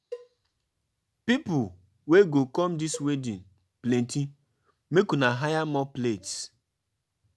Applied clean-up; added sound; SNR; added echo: none; Cowbell; 20 dB; none.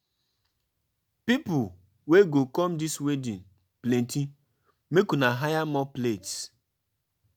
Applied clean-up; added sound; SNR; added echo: none; none; none; none.